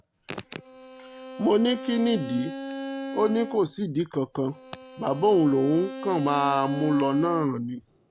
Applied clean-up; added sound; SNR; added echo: none; Bowed string instrument; 11 dB; none.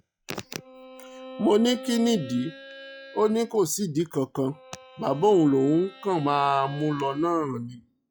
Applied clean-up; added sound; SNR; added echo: classical method log-MMSE.